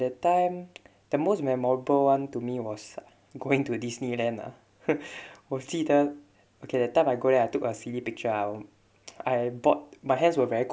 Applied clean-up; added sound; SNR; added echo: none; none; none; none.